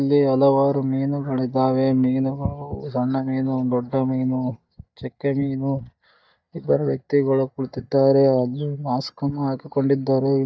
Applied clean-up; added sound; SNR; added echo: neural mask model DeepFilterNet 3.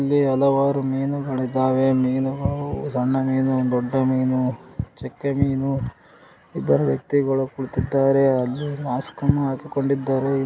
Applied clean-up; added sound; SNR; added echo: none; none; none; none.